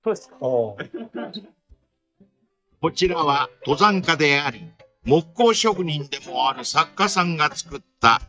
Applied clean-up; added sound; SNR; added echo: neural mask model DeepFilterNet 3.